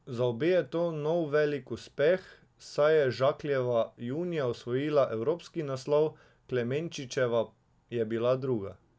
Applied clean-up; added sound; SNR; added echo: none; none; none; none.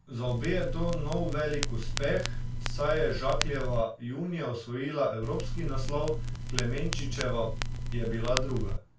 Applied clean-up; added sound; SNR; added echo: none; Crackle; -1 dB; reverberation time 0.2 s.